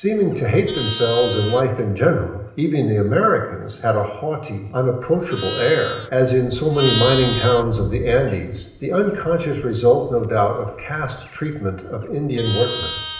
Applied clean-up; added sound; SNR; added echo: none; Livestock, farm animals, working animals; 10 dB; reverberation time 0.9 s.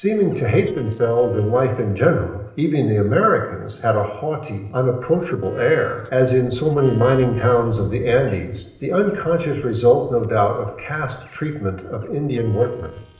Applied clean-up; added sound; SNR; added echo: neural separator model SepFormer DNS4.